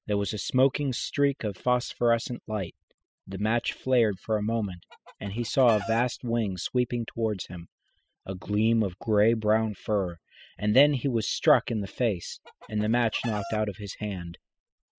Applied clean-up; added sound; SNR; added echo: classical method spectral subtraction.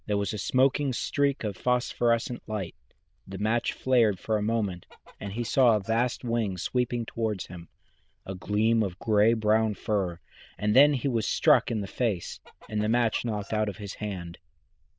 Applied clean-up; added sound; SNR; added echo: neural diffusion model UNIVERSE++.